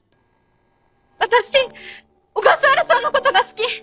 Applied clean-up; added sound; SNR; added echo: neural separator model SepFormer DNS4.